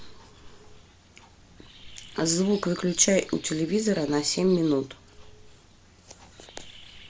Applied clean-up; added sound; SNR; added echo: none; Bird; 19 dB; none.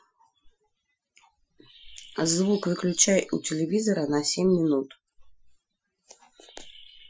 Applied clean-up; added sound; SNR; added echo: classical method Wiener filter.